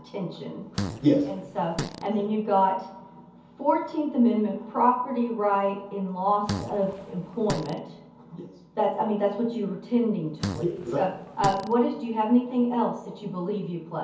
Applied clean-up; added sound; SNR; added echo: none; Fart; 9 dB; reverberation time 0.6 s.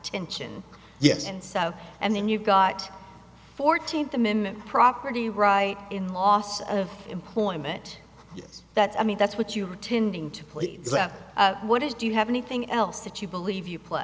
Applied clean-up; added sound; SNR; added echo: none; none; none; none.